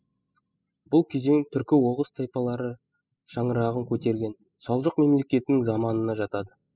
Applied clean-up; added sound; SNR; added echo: classical method spectral subtraction.